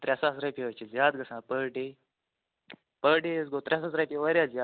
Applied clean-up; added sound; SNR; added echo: none; none; none; none.